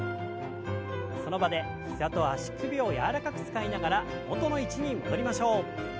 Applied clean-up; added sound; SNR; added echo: none; none; none; none.